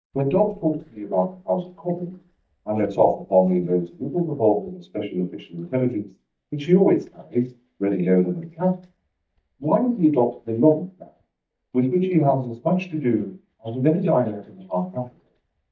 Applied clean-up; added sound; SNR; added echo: neural mask model DeepFilterNet 3.